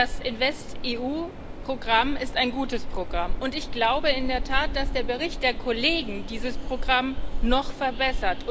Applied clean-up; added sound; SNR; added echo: none; Train; 1 dB; none.